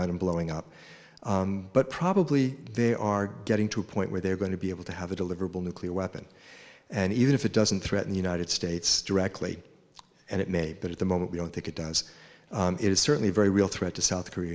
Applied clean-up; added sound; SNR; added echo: none; none; none; none.